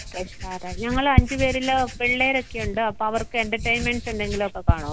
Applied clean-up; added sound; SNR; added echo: none; Writing; 3 dB; none.